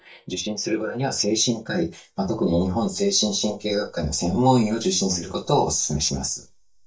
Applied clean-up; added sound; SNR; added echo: neural mask model DeepFilterNet 3.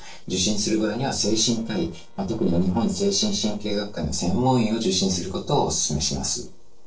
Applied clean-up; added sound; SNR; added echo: neural separator model SepFormer DNS4.